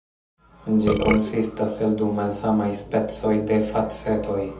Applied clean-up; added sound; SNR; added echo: none; Burping, eructation; 1 dB; reverberation time 0.7 s.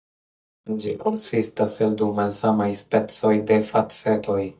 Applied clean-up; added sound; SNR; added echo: neural mask model DeepFilterNet 3.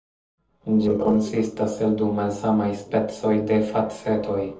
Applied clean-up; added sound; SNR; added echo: neural separator model SepFormer DNS4.